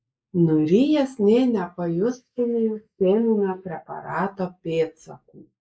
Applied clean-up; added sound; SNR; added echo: neural mask model Resemble Enhance denoiser.